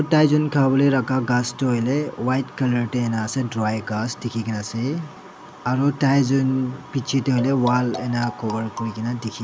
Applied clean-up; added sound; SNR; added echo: none; Marimba, xylophone; 14 dB; none.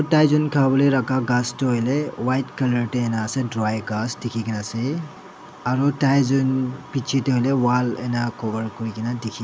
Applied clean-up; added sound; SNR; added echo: none; none; none; none.